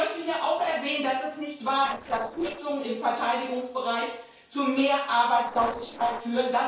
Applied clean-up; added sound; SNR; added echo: neural separator model SepFormer DNS4.